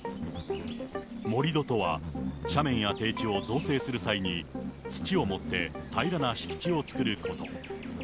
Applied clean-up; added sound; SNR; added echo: none; Insect; 11 dB; none.